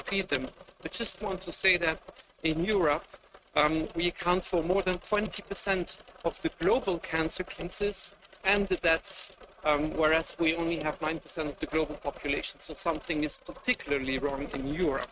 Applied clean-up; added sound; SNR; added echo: neural mask model RNNoise.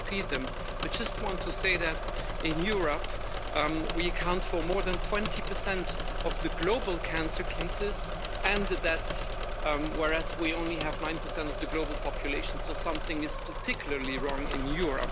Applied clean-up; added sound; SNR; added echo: none; Engine / Mechanisms; 0 dB; none.